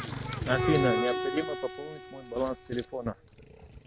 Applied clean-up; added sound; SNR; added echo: none; Bowed string instrument; 3 dB; none.